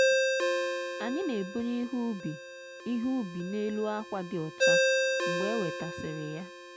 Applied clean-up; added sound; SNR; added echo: none; Ringtone; -3 dB; none.